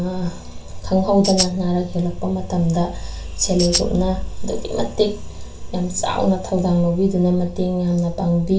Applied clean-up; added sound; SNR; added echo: none; Tambourine; 3 dB; reverberation time 0.3 s.